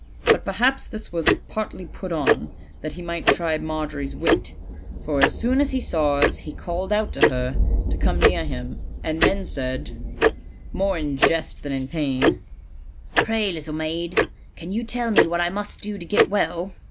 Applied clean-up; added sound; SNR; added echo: none; Tick-tock + Thunder; -2 dB; none.